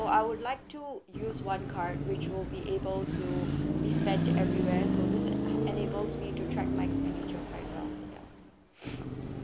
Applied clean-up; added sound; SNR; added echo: none; Car passing by / Traffic noise, roadway noise / Engine; -4 dB; none.